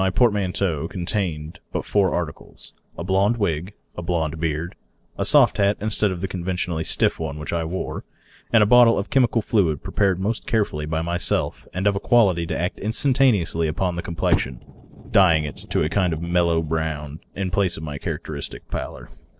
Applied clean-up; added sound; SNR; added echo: neural separator model SepFormer DNS4.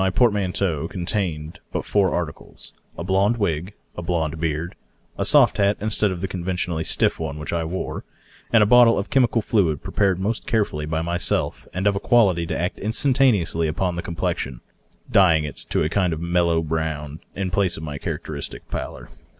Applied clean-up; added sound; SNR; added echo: none; none; none; none.